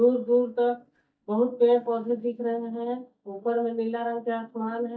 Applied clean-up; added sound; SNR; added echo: neural mask model DeepFilterNet 3.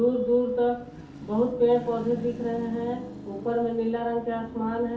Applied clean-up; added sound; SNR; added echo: none; Car passing by / Traffic noise, roadway noise / Engine; 14 dB; reverberation time 0.5 s.